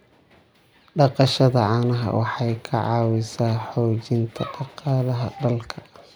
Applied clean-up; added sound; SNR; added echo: none; none; none; none.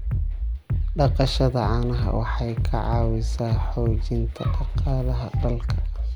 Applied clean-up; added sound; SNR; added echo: none; Bass drum; -2 dB; none.